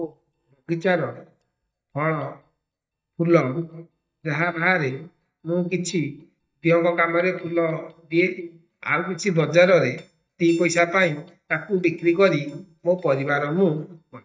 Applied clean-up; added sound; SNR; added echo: neural mask model DeepFilterNet 3.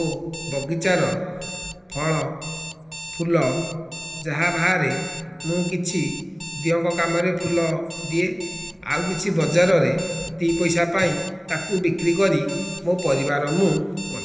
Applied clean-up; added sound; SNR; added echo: none; Alarm; 12 dB; reverberation time 1.0 s.